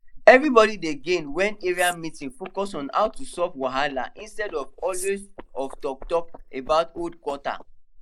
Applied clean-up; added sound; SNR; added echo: neural mask model Resemble Enhance denoiser.